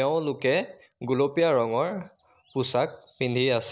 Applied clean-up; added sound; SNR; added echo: none; none; none; none.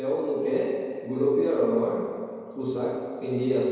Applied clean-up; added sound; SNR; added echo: none; none; none; reverberation time 2.2 s.